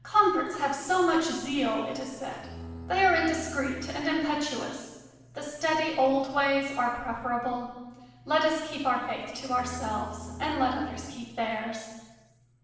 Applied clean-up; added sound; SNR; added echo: none; Bowed string instrument; 13 dB; reverberation time 1.1 s.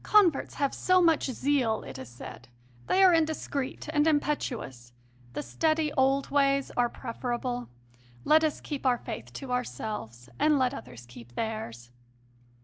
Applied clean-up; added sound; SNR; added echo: none; none; none; none.